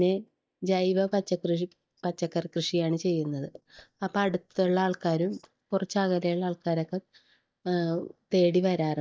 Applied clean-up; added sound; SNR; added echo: neural mask model DeepFilterNet 3.